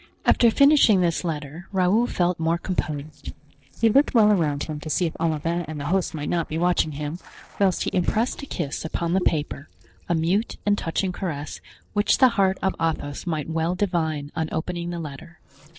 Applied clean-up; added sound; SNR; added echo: neural separator model SepFormer DNS4.